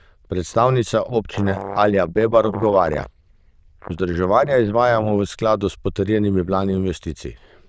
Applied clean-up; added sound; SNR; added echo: neural diffusion model UNIVERSE++.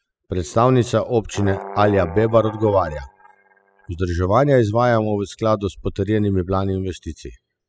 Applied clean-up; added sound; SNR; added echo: classical method spectral subtraction.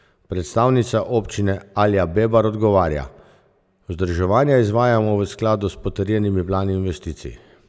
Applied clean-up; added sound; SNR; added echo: none; none; none; none.